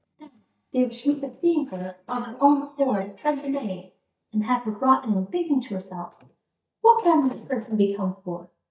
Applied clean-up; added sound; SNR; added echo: neural mask model DeepFilterNet 3.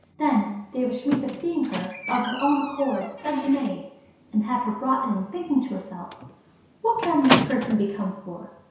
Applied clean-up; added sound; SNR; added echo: none; Squeak; 6 dB; reverberation time 0.7 s.